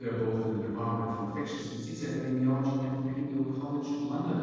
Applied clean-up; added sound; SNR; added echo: neural separator model SepFormer DNS4.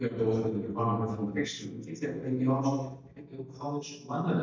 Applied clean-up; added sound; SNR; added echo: neural mask model DeepFilterNet 3.